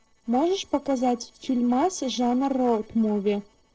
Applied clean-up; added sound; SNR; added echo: neural separator model SepFormer DNS4.